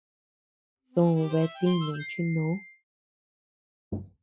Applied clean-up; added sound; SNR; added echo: classical method Wiener filter.